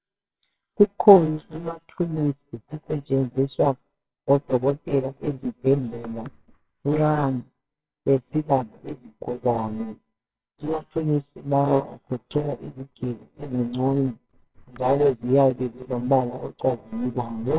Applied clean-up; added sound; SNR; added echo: neural separator model SepFormer WHAMR!.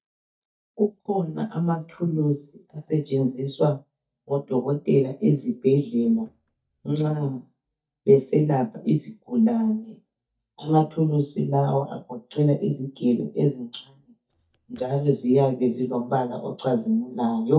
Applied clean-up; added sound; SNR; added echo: neural mask model DeepFilterNet 3.